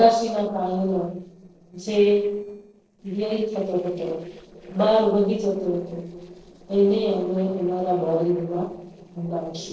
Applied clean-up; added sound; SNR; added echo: neural separator model SepFormer DNS4.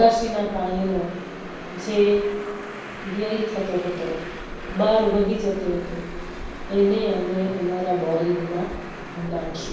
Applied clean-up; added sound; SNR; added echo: none; Traffic noise, roadway noise; 13 dB; reverberation time 0.7 s.